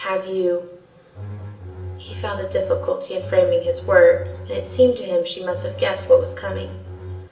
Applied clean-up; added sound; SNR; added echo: none; Bowed string instrument; 12 dB; reverberation time 0.7 s.